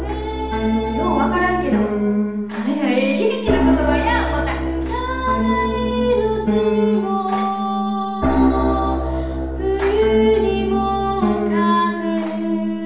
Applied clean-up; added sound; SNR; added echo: none; Piano; -1 dB; reverberation time 0.8 s.